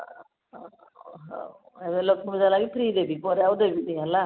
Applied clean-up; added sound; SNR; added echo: none; none; none; none.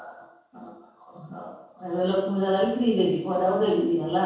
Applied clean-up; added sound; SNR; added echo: none; none; none; reverberation time 0.6 s.